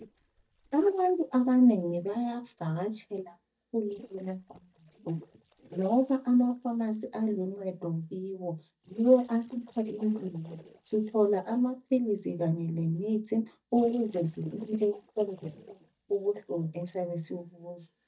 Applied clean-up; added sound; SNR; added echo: neural mask model DeepFilterNet 3.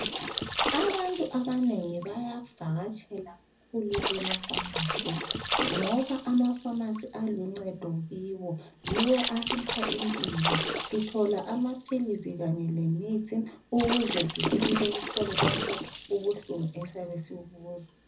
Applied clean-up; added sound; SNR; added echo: none; Splash, splatter; 4 dB; reverberation time 0.4 s.